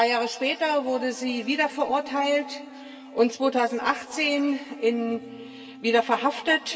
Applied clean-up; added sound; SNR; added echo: none; Electric guitar / Bass guitar; 20 dB; reverberation time 2.4 s.